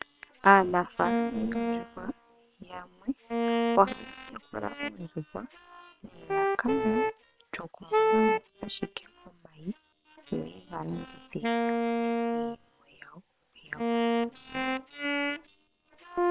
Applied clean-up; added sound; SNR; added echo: neural separator model SepFormer WHAM!.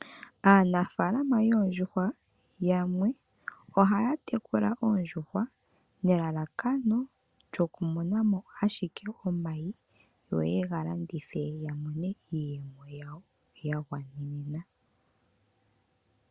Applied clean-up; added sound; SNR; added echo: none; none; none; none.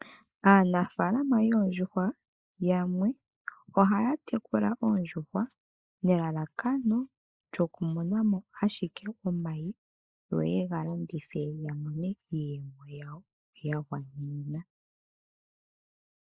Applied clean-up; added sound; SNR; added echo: neural mask model Resemble Enhance denoiser.